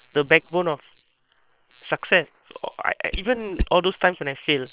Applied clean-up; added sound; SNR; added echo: neural separator model SepFormer WHAM!.